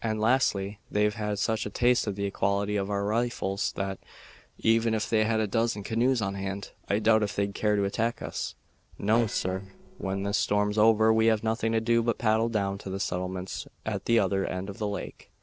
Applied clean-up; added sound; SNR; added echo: neural separator model SepFormer DNS4.